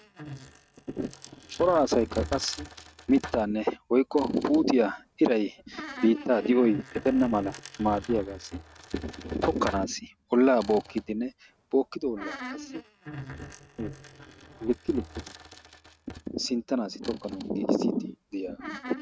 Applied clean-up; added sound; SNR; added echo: neural mask model RNNoise.